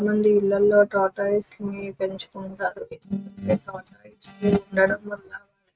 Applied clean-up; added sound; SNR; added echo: neural mask model RNNoise.